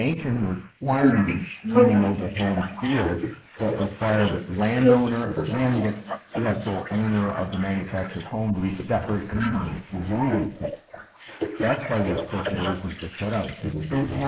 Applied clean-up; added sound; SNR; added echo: neural mask model Resemble Enhance denoiser.